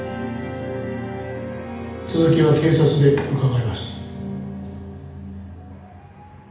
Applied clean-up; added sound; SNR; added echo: none; none; none; reverberation time 0.8 s.